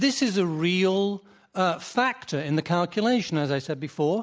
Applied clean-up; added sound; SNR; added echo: none; none; none; none.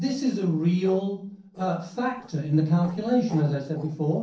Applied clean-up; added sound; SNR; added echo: neural separator model SepFormer DNS4.